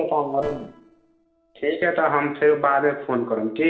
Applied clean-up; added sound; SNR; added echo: neural separator model SepFormer DNS4.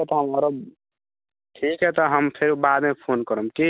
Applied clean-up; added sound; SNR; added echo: none; none; none; none.